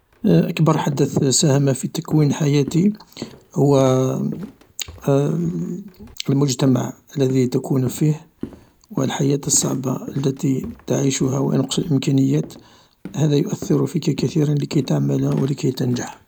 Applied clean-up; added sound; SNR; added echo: none; Walk, footsteps; 19 dB; none.